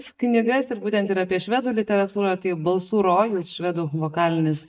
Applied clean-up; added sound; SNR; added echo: neural mask model DeepFilterNet 3.